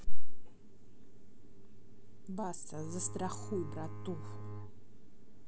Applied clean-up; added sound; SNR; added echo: none; Bowed string instrument; 18 dB; none.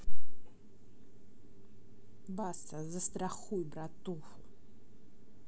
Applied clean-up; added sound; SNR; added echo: none; none; none; none.